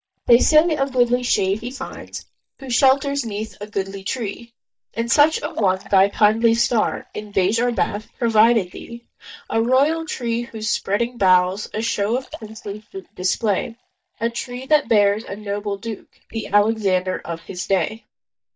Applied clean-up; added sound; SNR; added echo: neural mask model DeepFilterNet 3.